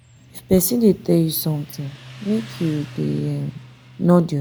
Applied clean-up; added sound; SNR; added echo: none; Motorcycle; 20 dB; none.